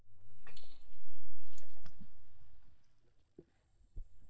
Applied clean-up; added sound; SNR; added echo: neural mask model DeepFilterNet 3.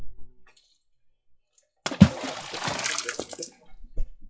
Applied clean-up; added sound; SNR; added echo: classical method WPE with log-MMSE.